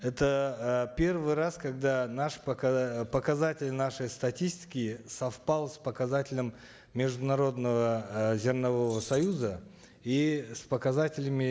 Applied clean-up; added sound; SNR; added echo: none; Keys jangling; 17 dB; none.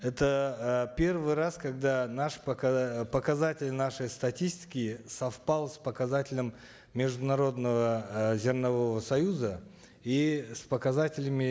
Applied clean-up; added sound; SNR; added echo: none; none; none; none.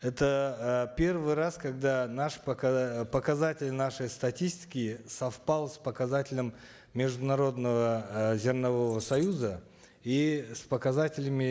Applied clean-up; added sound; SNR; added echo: neural mask model Resemble Enhance denoiser.